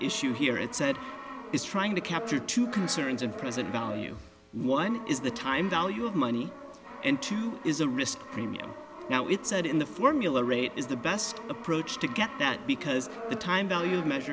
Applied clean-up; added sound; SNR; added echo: none; Brass instrument; 12 dB; none.